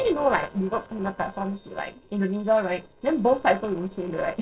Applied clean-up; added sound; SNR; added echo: neural separator model SepFormer DNS4.